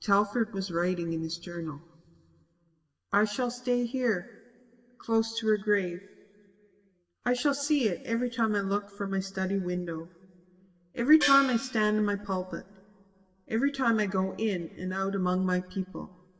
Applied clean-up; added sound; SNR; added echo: none; Gong; 5 dB; reverberation time 1.6 s.